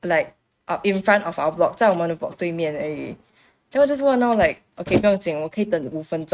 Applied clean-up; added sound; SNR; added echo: neural mask model RNNoise.